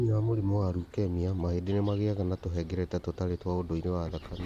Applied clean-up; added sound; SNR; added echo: none; Bird vocalization, bird call, bird song; 20 dB; none.